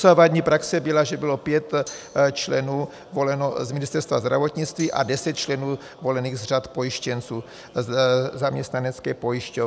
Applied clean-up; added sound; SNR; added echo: none; Tambourine; 19 dB; none.